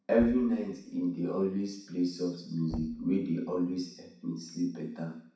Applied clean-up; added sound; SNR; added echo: none; Knock; 18 dB; reverberation time 0.6 s.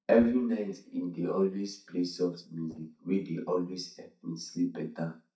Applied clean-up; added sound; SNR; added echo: neural mask model DeepFilterNet 3.